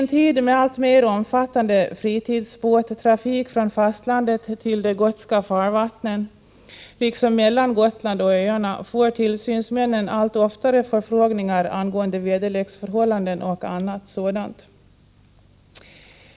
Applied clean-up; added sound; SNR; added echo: none; none; none; none.